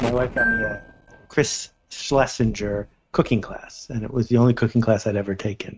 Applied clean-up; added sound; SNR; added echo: neural mask model RNNoise.